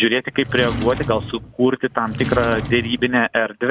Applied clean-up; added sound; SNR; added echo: none; Drawer open or close; 8 dB; none.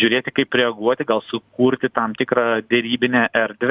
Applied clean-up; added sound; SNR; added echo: none; none; none; none.